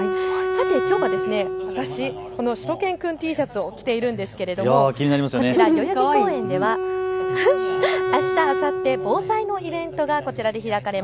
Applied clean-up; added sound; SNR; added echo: none; Wind instrument, woodwind instrument; 4 dB; none.